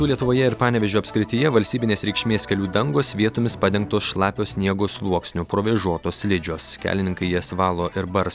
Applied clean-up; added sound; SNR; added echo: none; none; none; none.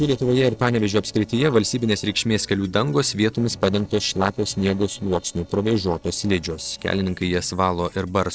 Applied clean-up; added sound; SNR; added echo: neural separator model SepFormer DNS4.